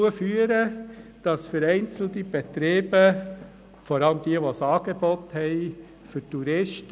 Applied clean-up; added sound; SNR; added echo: none; none; none; none.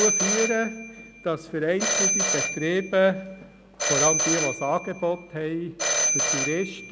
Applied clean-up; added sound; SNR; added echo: none; Telephone; 0 dB; none.